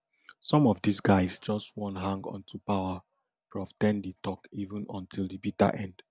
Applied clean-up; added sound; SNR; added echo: none; none; none; none.